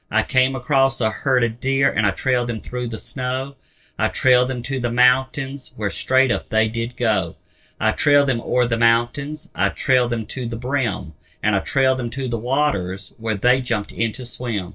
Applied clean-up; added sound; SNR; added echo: neural separator model SepFormer DNS4.